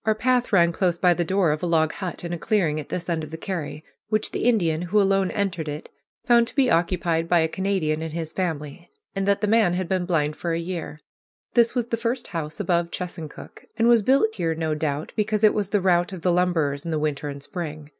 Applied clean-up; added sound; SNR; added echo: none; none; none; none.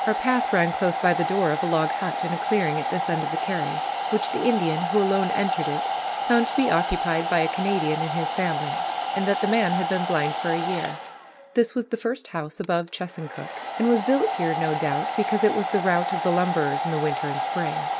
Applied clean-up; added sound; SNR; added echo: none; Domestic sounds, home sounds; 2 dB; none.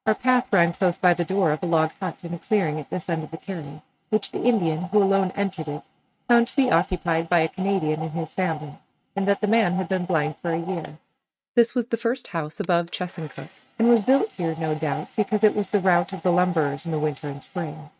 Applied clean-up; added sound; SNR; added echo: neural mask model RNNoise.